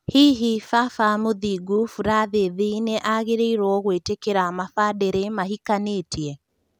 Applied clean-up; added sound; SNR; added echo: none; none; none; none.